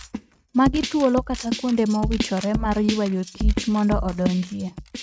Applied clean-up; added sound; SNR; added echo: neural mask model RNNoise.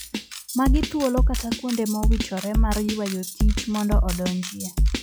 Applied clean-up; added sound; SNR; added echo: classical method log-MMSE.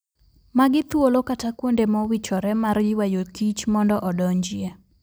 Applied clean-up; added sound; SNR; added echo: none; none; none; none.